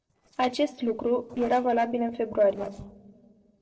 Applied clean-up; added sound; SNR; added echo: neural separator model SepFormer DNS4.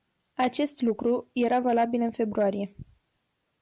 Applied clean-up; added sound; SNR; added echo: none; none; none; none.